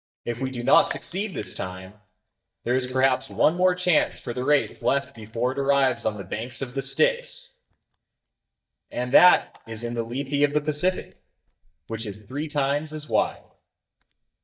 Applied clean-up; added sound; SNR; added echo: neural mask model DeepFilterNet 3.